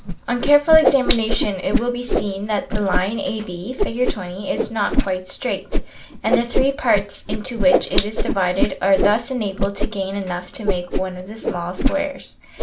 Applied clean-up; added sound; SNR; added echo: none; Whoosh, swoosh, swish; 0 dB; reverberation time 0.3 s.